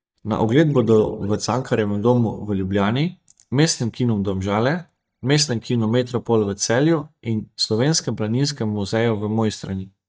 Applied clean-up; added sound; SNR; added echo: neural mask model DeepFilterNet 3.